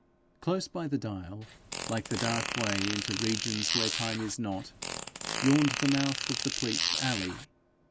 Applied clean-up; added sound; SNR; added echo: none; Fart; 1 dB; none.